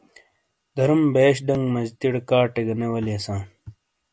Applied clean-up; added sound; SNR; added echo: none; none; none; none.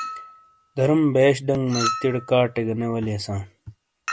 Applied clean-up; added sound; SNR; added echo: none; Chink, clink; 11 dB; none.